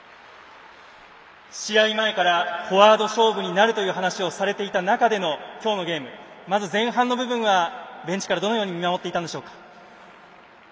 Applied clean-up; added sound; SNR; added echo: none; none; none; none.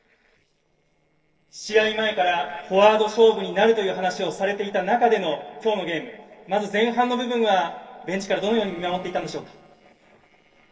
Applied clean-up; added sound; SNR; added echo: neural separator model SepFormer DNS4.